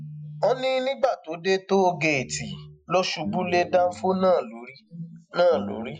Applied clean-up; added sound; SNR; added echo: classical method Wiener filter.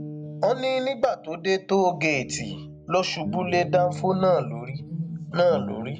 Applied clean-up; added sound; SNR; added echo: none; Guitar; 10 dB; none.